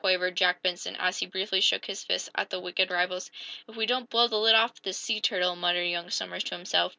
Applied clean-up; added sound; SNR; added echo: none; none; none; none.